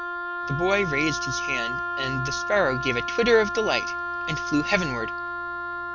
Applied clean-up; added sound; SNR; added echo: none; Wind instrument, woodwind instrument; 3 dB; none.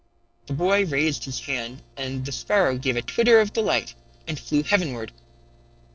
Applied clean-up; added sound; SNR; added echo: neural separator model SepFormer DNS4.